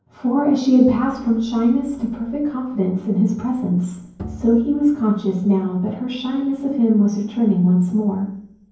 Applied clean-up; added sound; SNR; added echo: none; Bowed string instrument; 17 dB; reverberation time 0.9 s.